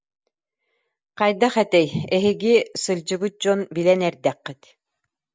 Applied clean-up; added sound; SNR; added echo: none; none; none; none.